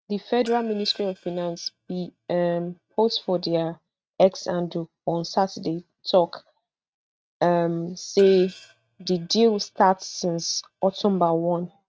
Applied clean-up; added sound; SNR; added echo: neural mask model RNNoise.